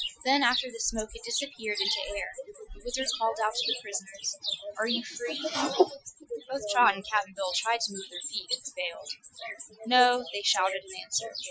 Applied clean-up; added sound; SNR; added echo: classical method Wiener filter.